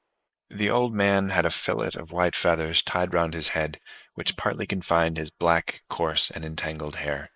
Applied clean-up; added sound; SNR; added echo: neural mask model Resemble Enhance denoiser.